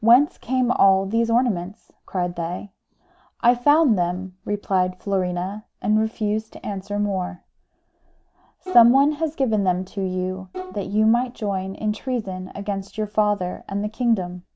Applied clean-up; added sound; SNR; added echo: none; Bowed string instrument; 15 dB; none.